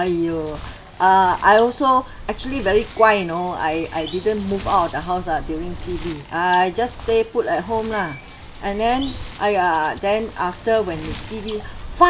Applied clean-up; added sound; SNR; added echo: none; Bird + Wind; 12 dB; none.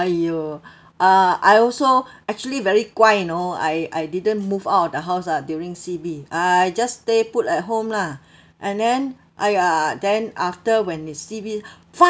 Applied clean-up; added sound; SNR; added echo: none; none; none; none.